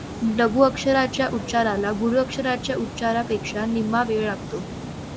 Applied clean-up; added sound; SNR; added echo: none; Water; 10 dB; none.